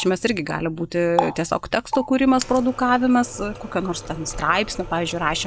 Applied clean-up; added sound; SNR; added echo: none; Water tap, faucet; 11 dB; none.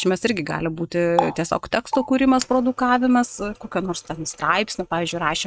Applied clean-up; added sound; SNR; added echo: neural mask model RNNoise.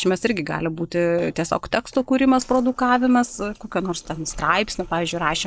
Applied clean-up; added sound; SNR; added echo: neural separator model SepFormer DNS4.